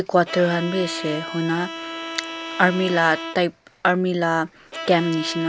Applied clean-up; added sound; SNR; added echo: none; Bowed string instrument; 11 dB; none.